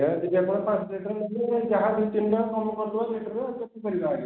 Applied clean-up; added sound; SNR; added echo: none; none; none; none.